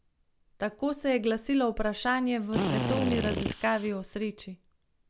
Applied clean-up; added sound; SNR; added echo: none; Drill; 1 dB; none.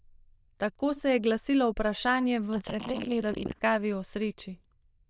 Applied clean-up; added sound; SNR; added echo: neural diffusion model UNIVERSE++.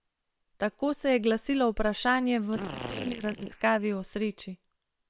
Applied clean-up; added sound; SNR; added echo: neural separator model SepFormer WHAM!.